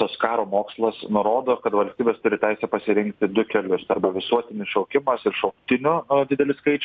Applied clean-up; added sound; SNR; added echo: none; none; none; none.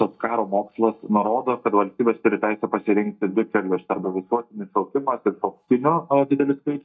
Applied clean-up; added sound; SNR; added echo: neural mask model DeepFilterNet 3.